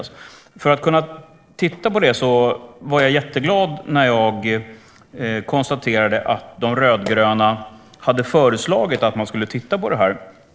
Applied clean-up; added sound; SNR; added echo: neural separator model SepFormer DNS4.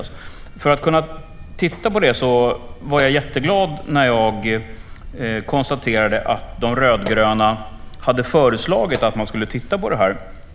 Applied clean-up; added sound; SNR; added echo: none; Sink (filling or washing); 14 dB; none.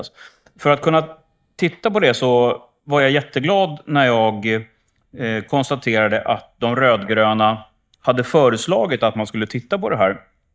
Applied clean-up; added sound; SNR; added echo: neural mask model DeepFilterNet 3.